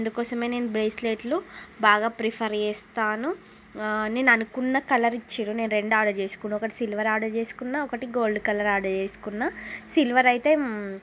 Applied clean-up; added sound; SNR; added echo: none; none; none; none.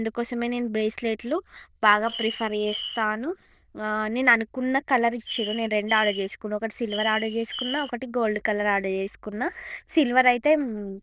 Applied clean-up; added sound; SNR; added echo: neural diffusion model UNIVERSE++.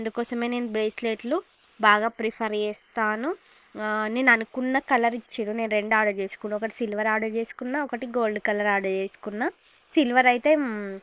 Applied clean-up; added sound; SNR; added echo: neural separator model SepFormer WHAM!.